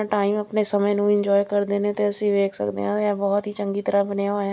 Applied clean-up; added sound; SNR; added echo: none; none; none; none.